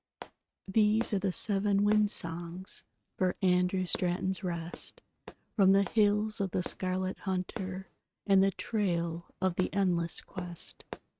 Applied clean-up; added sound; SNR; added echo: neural mask model RNNoise.